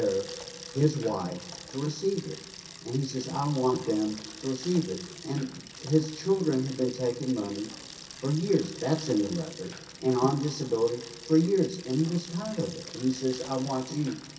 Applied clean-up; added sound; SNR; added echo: none; Bicycle; 16 dB; reverberation time 0.3 s.